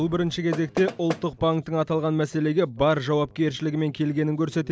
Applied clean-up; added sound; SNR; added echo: none; Knock; 10 dB; none.